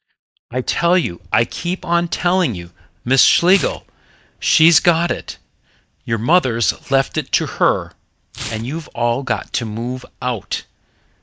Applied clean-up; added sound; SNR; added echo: neural mask model DeepFilterNet 3.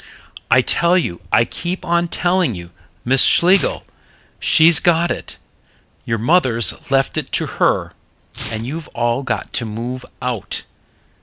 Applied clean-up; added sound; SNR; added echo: none; Tearing; 19 dB; none.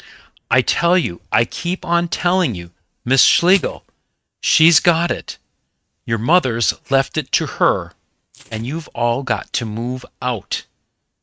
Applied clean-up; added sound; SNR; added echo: neural mask model RNNoise.